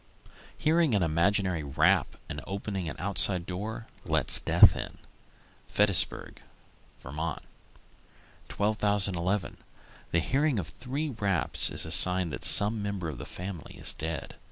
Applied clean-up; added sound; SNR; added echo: none; none; none; none.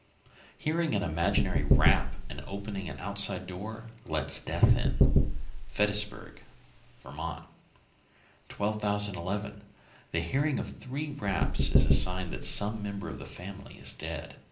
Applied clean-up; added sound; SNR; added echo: none; Knock / Wood; -4 dB; reverberation time 0.5 s.